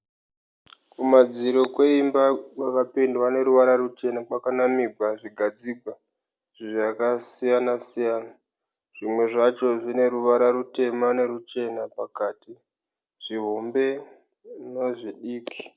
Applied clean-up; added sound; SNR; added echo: none; none; none; none.